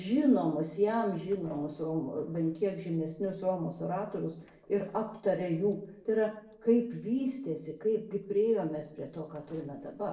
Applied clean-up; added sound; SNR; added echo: neural separator model SepFormer DNS4.